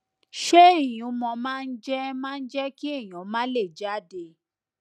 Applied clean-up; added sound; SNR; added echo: none; none; none; none.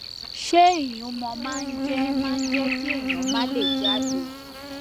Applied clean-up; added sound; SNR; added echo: none; Buzz; 0 dB; none.